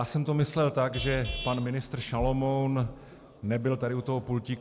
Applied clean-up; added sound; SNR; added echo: none; Traffic noise, roadway noise / Vehicle horn, car horn, honking; 15 dB; none.